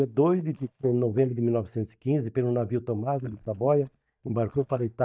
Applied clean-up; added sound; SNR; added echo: neural mask model DeepFilterNet 3.